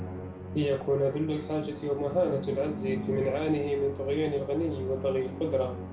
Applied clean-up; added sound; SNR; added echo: none; Musical instrument; 10 dB; reverberation time 0.4 s.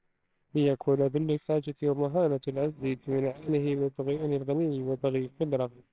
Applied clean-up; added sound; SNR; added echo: neural separator model SepFormer WHAMR!.